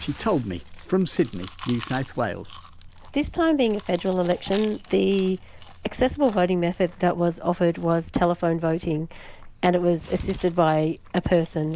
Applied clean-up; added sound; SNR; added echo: none; Chewing, mastication; 17 dB; none.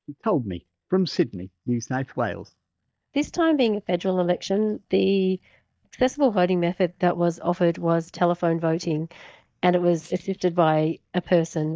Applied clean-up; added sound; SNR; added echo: neural mask model DeepFilterNet 3.